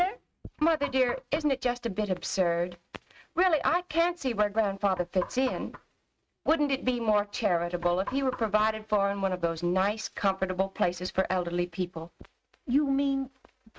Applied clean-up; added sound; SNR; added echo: neural mask model RNNoise.